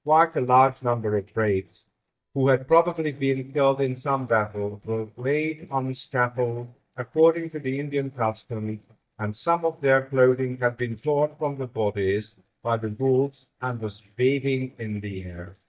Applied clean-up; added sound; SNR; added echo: neural mask model DeepFilterNet 3.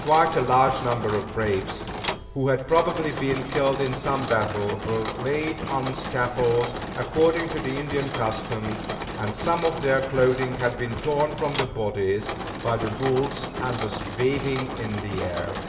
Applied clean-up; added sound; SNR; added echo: none; Mechanisms; 7 dB; reverberation time 2.8 s.